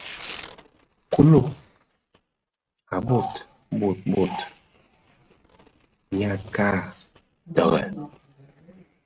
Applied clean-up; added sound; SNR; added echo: neural mask model RNNoise.